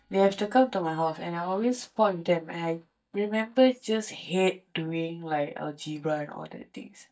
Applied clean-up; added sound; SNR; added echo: neural mask model DeepFilterNet 3.